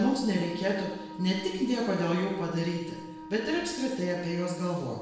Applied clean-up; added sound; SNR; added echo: none; Wind instrument, woodwind instrument; 14 dB; reverberation time 0.9 s.